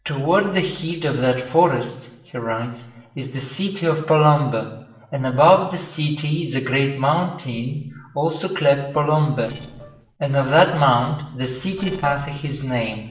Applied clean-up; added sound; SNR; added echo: neural separator model SepFormer DNS4.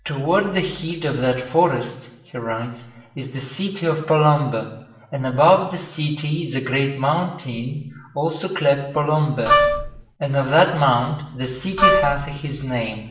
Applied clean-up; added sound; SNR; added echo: none; Wind instrument, woodwind instrument; -3 dB; reverberation time 0.8 s.